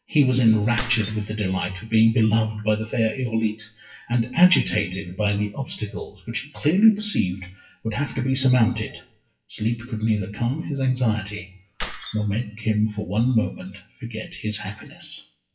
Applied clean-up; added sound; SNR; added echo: classical method WPE with log-MMSE.